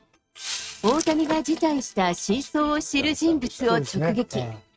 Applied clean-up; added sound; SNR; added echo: neural mask model RNNoise.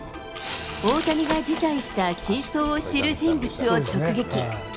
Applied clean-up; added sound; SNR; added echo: none; Glass; 11 dB; none.